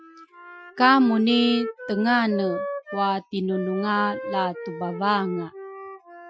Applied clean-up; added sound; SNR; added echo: classical method Wiener filter.